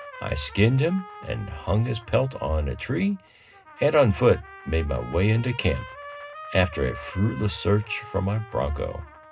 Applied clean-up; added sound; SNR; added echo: none; Trumpet; 18 dB; reverberation time 0.2 s.